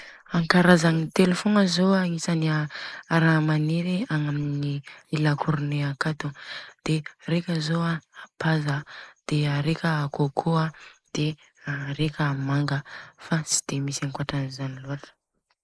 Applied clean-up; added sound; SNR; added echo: neural mask model Resemble Enhance denoiser.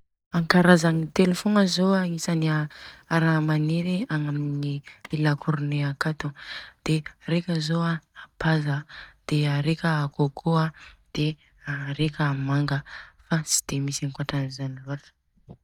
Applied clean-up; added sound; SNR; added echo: neural mask model DeepFilterNet 3.